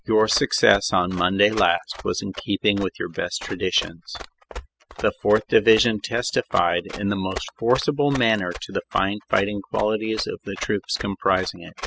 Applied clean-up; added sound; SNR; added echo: classical method spectral subtraction.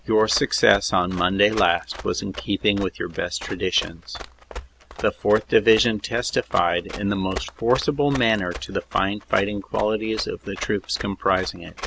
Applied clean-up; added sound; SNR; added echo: none; Run; 16 dB; none.